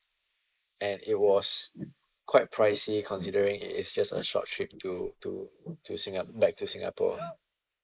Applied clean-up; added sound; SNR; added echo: neural mask model Resemble Enhance denoiser.